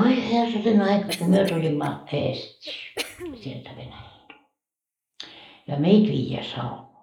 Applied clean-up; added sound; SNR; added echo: neural mask model Resemble Enhance denoiser.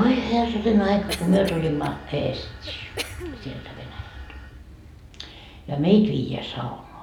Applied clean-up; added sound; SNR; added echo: none; Cough; 13 dB; none.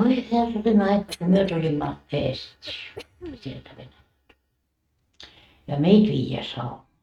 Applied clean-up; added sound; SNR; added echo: neural mask model RNNoise.